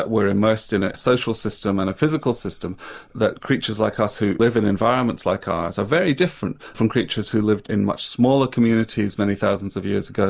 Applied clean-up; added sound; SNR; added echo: neural mask model Resemble Enhance denoiser.